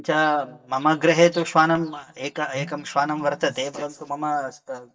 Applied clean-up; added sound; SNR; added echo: neural mask model DeepFilterNet 3.